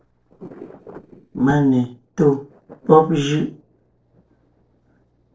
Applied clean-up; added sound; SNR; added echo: neural separator model SepFormer DNS4.